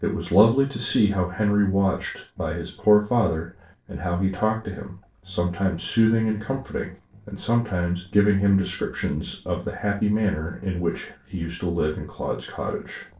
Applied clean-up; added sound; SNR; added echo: neural separator model SepFormer DNS4.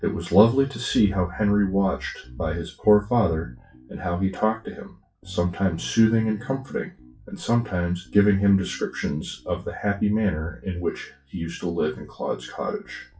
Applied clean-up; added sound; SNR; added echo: classical method WPE with log-MMSE.